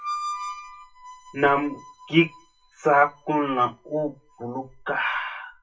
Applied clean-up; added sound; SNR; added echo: classical method WPE with log-MMSE.